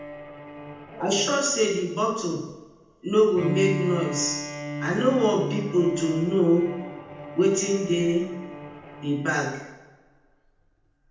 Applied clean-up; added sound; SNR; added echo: none; Bowed string instrument; 11 dB; reverberation time 0.9 s.